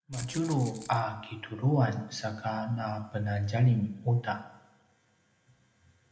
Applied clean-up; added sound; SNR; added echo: none; Rattle (instrument); 16 dB; reverberation time 0.7 s.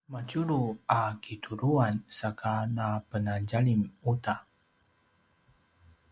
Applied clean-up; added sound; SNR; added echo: none; none; none; none.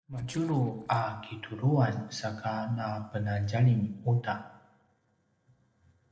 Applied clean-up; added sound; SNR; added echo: neural separator model SepFormer DNS4.